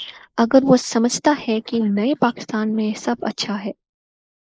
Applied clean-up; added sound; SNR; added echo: neural mask model Resemble Enhance denoiser.